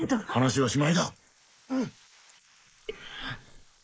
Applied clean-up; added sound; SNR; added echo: neural mask model Resemble Enhance denoiser.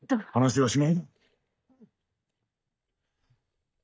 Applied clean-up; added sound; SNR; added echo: neural mask model DeepFilterNet 3.